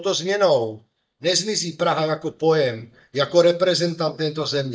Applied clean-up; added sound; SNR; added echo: neural mask model DeepFilterNet 3.